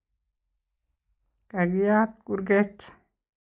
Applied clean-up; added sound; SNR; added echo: neural mask model Resemble Enhance denoiser.